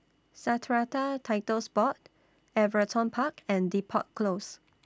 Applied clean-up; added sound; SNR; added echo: none; none; none; none.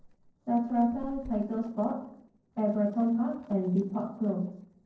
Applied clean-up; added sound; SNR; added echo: neural separator model SepFormer DNS4.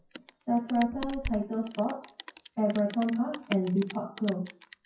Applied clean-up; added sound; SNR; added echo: classical method WPE with log-MMSE.